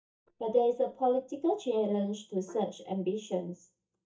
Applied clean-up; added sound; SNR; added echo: neural mask model DeepFilterNet 3.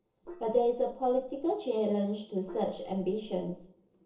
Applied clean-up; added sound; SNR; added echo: neural separator model SepFormer DNS4.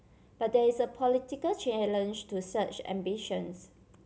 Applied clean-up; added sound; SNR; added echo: none; none; none; none.